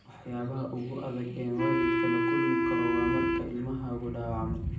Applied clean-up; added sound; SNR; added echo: none; Wind instrument, woodwind instrument; -5 dB; reverberation time 0.6 s.